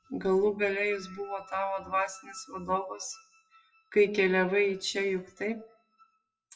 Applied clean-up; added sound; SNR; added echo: classical method WPE with log-MMSE.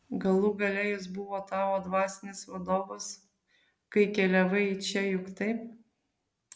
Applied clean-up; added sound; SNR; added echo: none; none; none; none.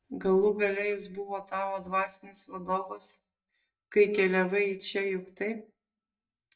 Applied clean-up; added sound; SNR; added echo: neural mask model DeepFilterNet 3.